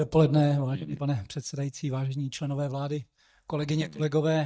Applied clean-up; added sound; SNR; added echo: neural mask model DeepFilterNet 3.